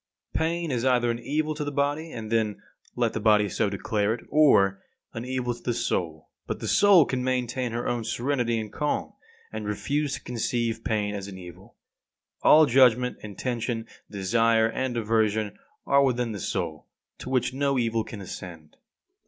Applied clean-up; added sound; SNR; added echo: none; none; none; none.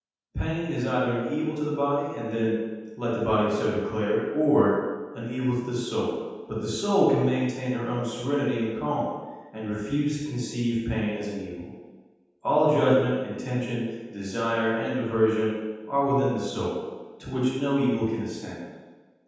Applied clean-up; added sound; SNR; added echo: none; none; none; reverberation time 1.2 s.